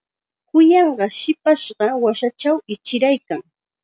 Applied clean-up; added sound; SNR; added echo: none; none; none; none.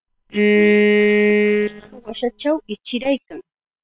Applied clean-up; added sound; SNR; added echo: neural separator model SepFormer WHAM!.